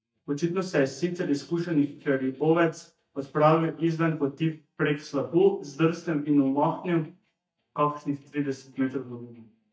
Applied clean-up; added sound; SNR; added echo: neural mask model DeepFilterNet 3.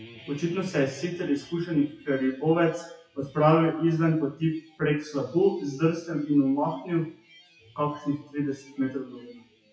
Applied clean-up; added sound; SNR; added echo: classical method WPE with log-MMSE.